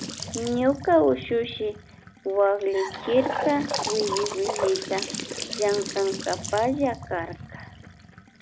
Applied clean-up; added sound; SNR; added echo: none; Trickle, dribble / Bathtub (filling or washing) / Sink (filling or washing) / Gurgling; 8 dB; none.